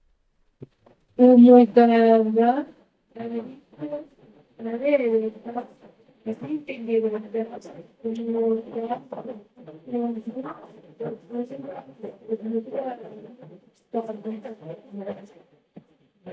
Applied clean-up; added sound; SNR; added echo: neural mask model DeepFilterNet 3.